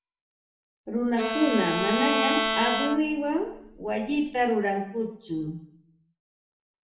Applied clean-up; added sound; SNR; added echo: none; Bowed string instrument; 1 dB; reverberation time 0.7 s.